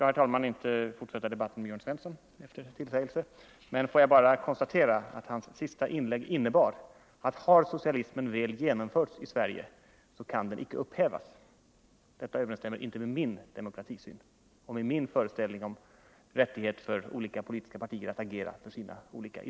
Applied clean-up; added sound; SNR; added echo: none; none; none; none.